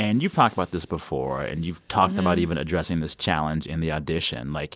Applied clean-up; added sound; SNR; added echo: none; none; none; none.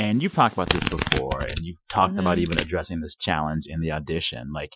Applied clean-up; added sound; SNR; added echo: classical method Wiener filter.